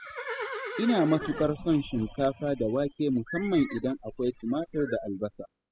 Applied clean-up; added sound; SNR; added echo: classical method spectral subtraction.